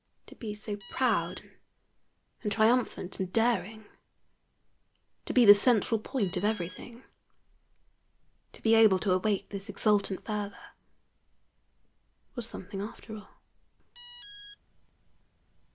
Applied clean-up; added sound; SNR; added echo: none; Alarm; 18 dB; none.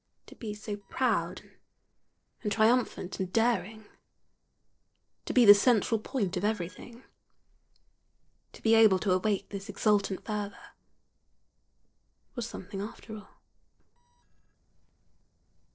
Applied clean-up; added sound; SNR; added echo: neural separator model SepFormer DNS4.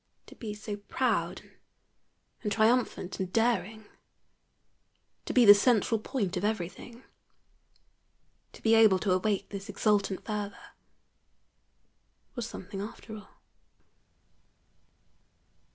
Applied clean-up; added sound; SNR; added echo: none; none; none; none.